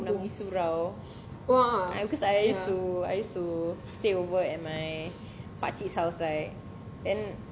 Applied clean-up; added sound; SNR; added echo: none; none; none; none.